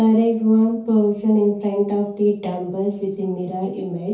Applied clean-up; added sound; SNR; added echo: none; none; none; reverberation time 0.5 s.